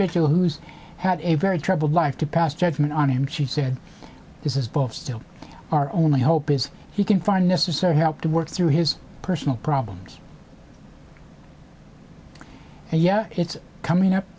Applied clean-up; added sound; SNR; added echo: none; none; none; none.